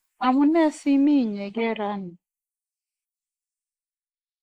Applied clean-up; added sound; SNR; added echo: neural mask model Resemble Enhance denoiser.